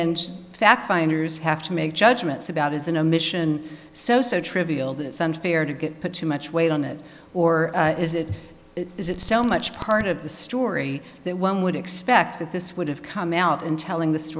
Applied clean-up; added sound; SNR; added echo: none; Alarm; 2 dB; none.